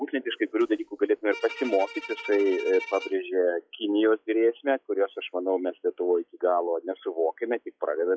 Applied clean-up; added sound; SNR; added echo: classical method log-MMSE.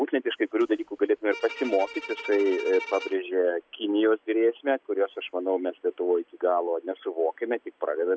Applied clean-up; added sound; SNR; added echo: none; Bowed string instrument; 14 dB; none.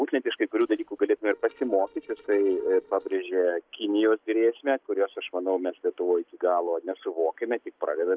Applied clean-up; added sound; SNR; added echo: neural separator model SepFormer DNS4.